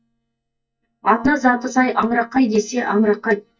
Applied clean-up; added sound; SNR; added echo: neural mask model DeepFilterNet 3.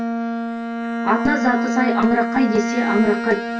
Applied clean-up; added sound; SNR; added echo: none; Bowed string instrument; 1 dB; reverberation time 0.2 s.